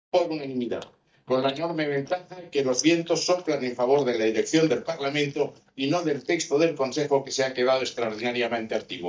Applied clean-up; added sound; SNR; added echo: neural mask model DeepFilterNet 3.